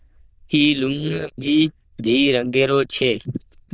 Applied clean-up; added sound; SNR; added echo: neural diffusion model UNIVERSE++.